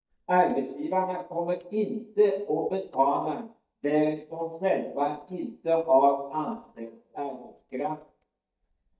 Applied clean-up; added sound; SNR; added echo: neural mask model DeepFilterNet 3.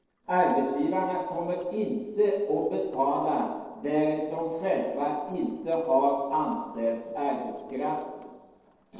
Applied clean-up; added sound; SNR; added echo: neural separator model SepFormer DNS4.